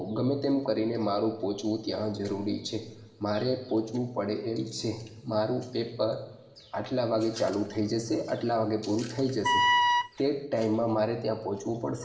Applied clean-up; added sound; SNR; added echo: none; Wind instrument, woodwind instrument; -3 dB; reverberation time 1.2 s.